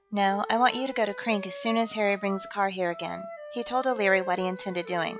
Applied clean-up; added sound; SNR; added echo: classical method log-MMSE.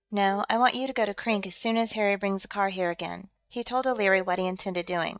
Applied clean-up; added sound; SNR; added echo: neural mask model DeepFilterNet 3.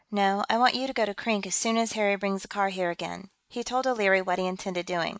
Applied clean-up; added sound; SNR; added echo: neural mask model Resemble Enhance denoiser.